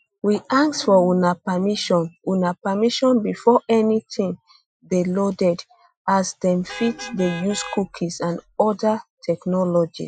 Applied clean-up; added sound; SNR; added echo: classical method Wiener filter.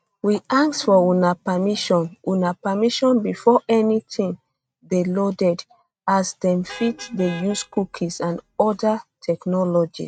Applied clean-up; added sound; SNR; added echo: neural mask model RNNoise.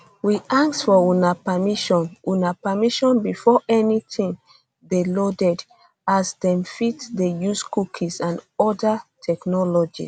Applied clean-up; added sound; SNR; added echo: none; none; none; none.